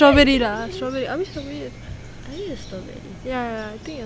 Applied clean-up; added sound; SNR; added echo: none; Bass drum; 14 dB; none.